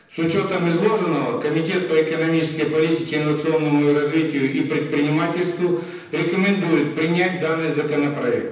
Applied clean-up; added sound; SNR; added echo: neural separator model SepFormer DNS4.